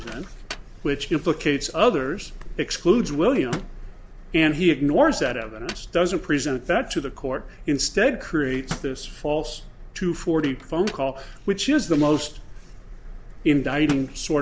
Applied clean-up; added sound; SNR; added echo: none; Microwave oven; 19 dB; none.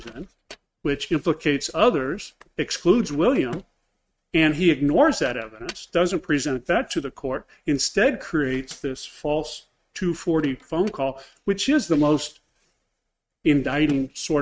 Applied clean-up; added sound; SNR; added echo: neural mask model RNNoise.